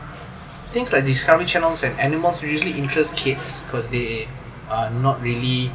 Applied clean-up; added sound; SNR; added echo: none; none; none; none.